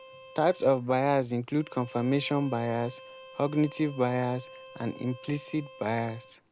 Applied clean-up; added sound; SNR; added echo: none; Bowed string instrument; 20 dB; none.